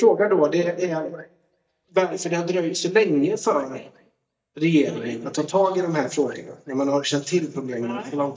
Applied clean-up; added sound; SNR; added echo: neural mask model DeepFilterNet 3.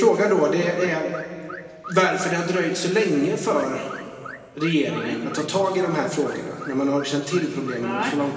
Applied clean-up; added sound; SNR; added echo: none; Alarm / Car; 18 dB; reverberation time 2.5 s.